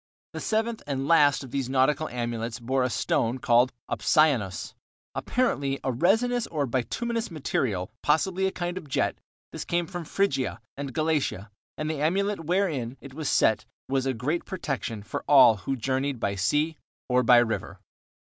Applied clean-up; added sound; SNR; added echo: none; none; none; none.